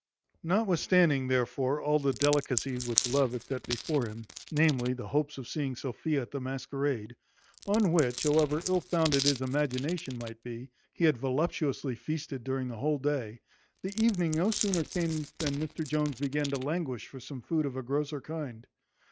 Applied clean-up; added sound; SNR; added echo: neural mask model RNNoise.